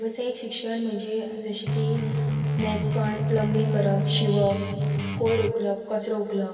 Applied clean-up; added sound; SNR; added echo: none; Guitar; -2 dB; reverberation time 2.6 s.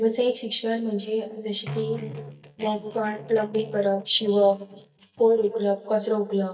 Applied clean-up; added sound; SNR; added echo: neural mask model DeepFilterNet 3.